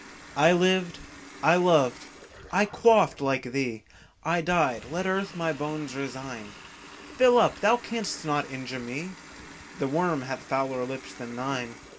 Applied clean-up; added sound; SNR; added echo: none; Water tap, faucet; 19 dB; reverberation time 0.2 s.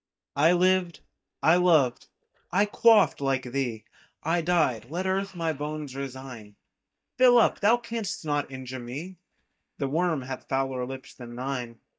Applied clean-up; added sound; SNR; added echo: neural mask model DeepFilterNet 3.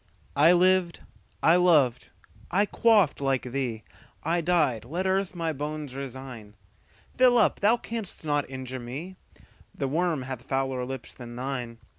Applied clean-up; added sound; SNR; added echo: none; none; none; none.